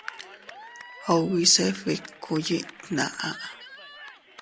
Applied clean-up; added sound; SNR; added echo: none; Cheering / Clapping; 17 dB; none.